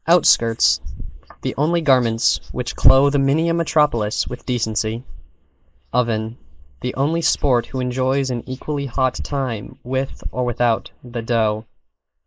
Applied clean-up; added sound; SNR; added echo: neural mask model Resemble Enhance denoiser.